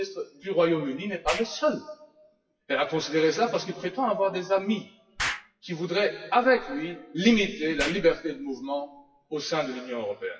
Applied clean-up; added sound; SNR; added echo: classical method WPE with log-MMSE.